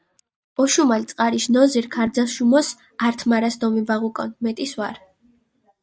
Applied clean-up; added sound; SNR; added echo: neural mask model DeepFilterNet 3.